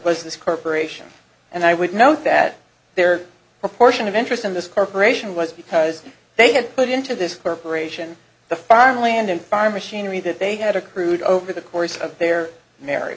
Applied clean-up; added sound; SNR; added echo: none; none; none; none.